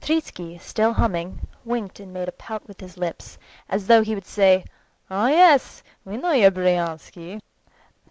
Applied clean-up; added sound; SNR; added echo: none; none; none; none.